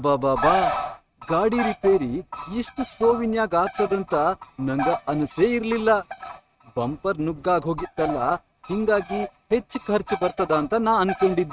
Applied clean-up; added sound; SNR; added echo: neural mask model RNNoise.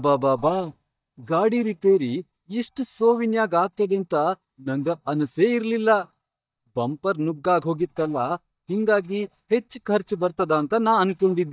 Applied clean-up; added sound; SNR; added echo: neural mask model DeepFilterNet 3.